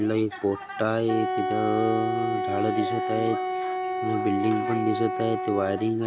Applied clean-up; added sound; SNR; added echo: none; Wind instrument, woodwind instrument; 2 dB; none.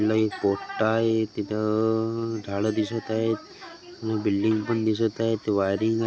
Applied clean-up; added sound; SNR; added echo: none; none; none; none.